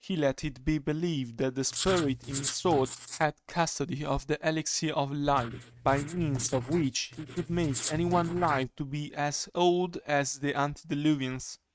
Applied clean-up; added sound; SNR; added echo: neural mask model RNNoise.